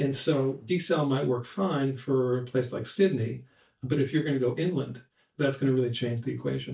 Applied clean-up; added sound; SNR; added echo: neural mask model DeepFilterNet 3.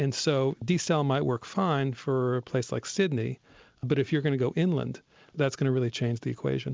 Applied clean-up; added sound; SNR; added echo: none; none; none; none.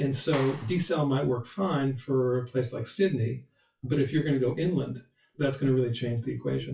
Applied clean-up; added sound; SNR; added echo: classical method WPE with log-MMSE.